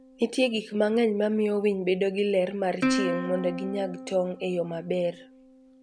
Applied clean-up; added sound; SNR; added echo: none; Plucked string instrument; 9 dB; none.